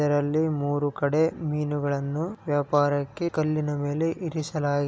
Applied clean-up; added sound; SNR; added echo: none; none; none; none.